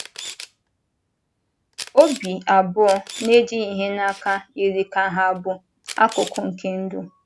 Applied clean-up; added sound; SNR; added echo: none; Camera; 18 dB; none.